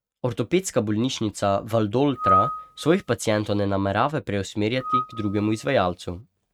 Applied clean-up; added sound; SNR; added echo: neural mask model RNNoise.